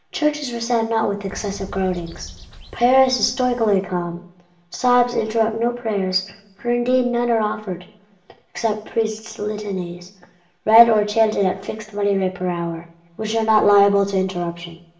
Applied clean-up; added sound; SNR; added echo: none; Bird; 18 dB; reverberation time 0.6 s.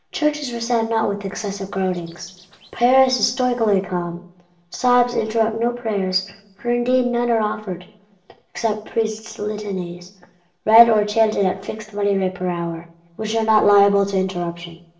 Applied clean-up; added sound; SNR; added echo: neural separator model SepFormer DNS4.